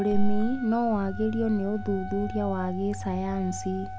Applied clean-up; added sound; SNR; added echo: none; Wind instrument, woodwind instrument; 15 dB; none.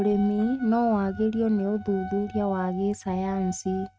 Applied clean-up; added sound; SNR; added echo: neural mask model RNNoise.